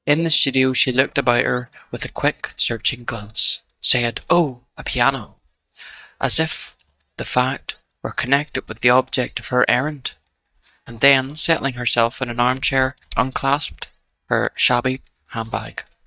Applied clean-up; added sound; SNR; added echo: neural mask model DeepFilterNet 3.